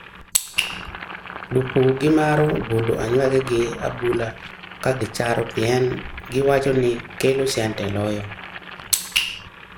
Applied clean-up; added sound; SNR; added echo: none; Boiling; 14 dB; none.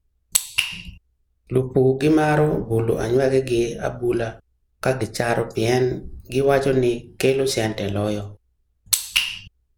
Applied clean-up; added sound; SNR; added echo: none; none; none; none.